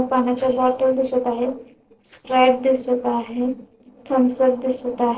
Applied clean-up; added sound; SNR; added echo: neural separator model SepFormer DNS4.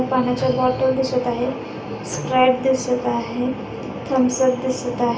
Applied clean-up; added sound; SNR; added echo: none; Bowed string instrument; 18 dB; reverberation time 0.3 s.